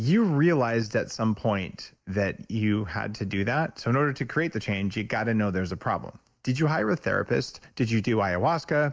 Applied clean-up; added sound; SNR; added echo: none; none; none; none.